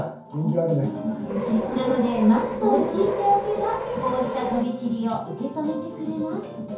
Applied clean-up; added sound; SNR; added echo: none; Subway, metro, underground; 6 dB; reverberation time 0.6 s.